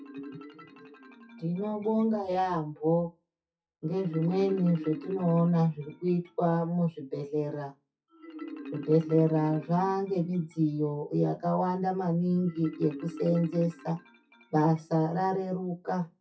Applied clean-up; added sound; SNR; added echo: classical method WPE with log-MMSE.